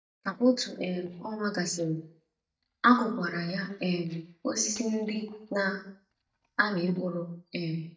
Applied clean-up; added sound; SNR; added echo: neural mask model DeepFilterNet 3.